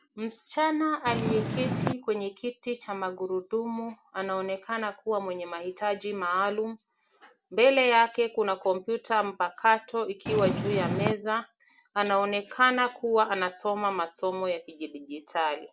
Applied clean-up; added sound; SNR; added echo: none; Purr; 1 dB; none.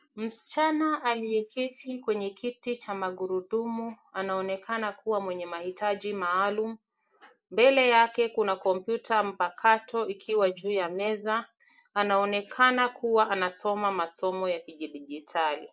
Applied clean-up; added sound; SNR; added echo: neural mask model Resemble Enhance denoiser.